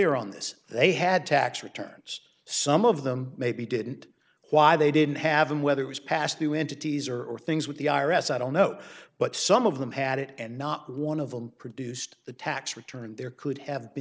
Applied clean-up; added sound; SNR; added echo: none; none; none; none.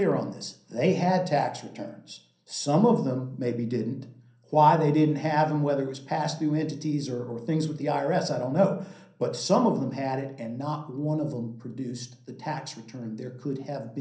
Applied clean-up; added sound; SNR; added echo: none; none; none; reverberation time 0.6 s.